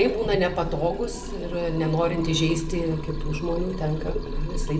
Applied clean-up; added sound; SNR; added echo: none; Liquid; 11 dB; reverberation time 0.5 s.